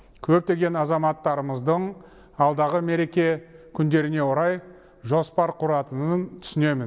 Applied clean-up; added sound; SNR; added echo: none; none; none; none.